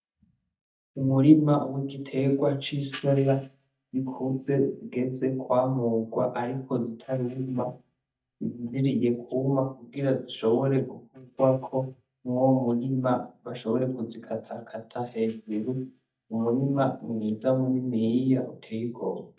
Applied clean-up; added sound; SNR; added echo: neural mask model DeepFilterNet 3.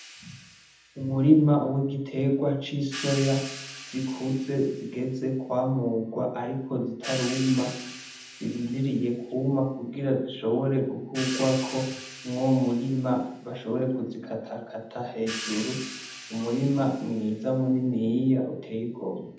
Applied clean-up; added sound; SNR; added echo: none; Crash cymbal / Hi-hat; 15 dB; reverberation time 0.8 s.